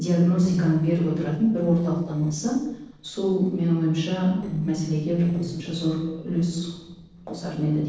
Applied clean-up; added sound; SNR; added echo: neural separator model SepFormer DNS4.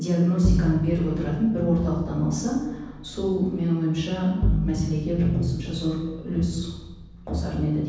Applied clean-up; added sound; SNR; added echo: none; Bowed string instrument; 5 dB; reverberation time 1.1 s.